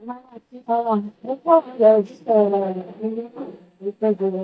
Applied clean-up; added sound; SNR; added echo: neural mask model DeepFilterNet 3.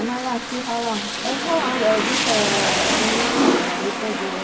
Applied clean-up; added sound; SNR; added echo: none; Rain; -3 dB; reverberation time 0.2 s.